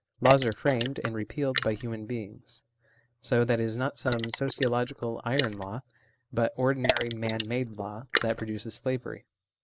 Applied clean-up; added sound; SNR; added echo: neural mask model Resemble Enhance denoiser.